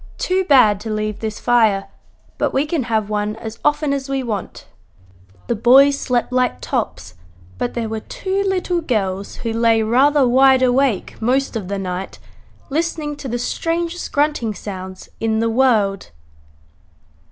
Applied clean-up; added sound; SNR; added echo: none; none; none; none.